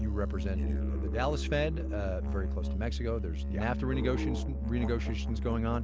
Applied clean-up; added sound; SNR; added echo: none; Musical instrument; -2 dB; none.